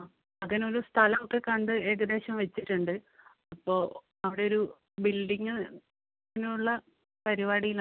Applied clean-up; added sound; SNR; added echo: none; none; none; none.